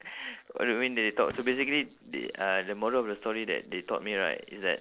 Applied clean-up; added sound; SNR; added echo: neural separator model SepFormer DNS4.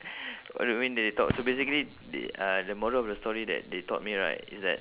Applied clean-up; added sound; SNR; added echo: none; Fireworks; 12 dB; none.